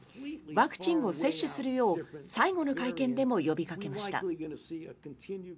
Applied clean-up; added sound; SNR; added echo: none; none; none; none.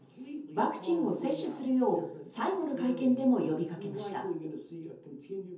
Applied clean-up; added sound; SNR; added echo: none; none; none; reverberation time 0.5 s.